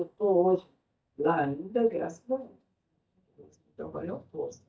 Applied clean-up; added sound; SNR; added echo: neural mask model DeepFilterNet 3.